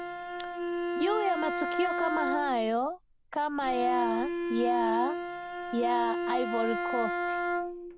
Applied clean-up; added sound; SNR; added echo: none; Bowed string instrument; 1 dB; none.